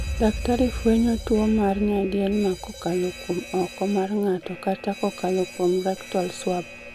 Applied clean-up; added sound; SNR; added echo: none; Alarm; 11 dB; none.